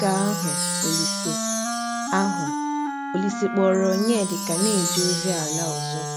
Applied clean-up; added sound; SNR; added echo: none; Wind chime + Wind instrument, woodwind instrument; 1 dB; none.